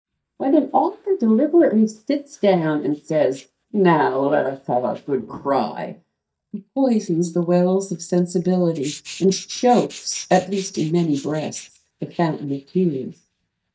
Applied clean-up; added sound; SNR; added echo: neural mask model DeepFilterNet 3.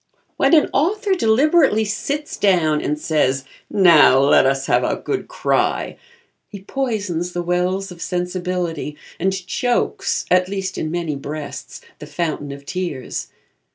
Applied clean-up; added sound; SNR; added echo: none; none; none; none.